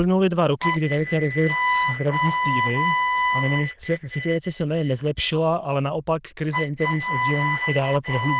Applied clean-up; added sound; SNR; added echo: neural diffusion model UNIVERSE++.